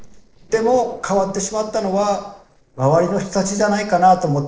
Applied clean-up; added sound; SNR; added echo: neural separator model SepFormer DNS4.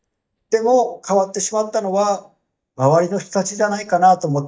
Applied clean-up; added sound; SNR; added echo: neural mask model DeepFilterNet 3.